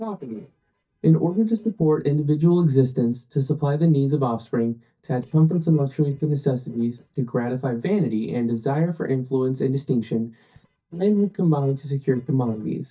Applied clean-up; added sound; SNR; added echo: neural mask model DeepFilterNet 3.